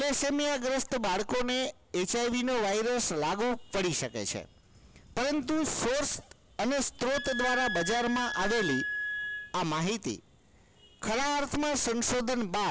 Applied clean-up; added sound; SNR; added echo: none; Wind instrument, woodwind instrument; 5 dB; none.